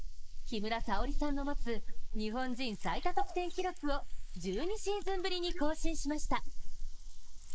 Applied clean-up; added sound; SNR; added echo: neural mask model Resemble Enhance denoiser.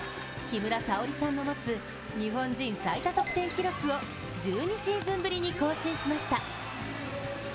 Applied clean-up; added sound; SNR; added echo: none; none; none; none.